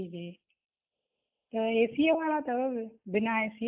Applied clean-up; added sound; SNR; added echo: neural mask model Resemble Enhance denoiser.